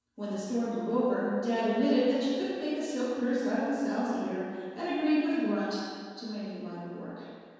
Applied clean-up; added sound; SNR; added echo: none; none; none; reverberation time 1.9 s.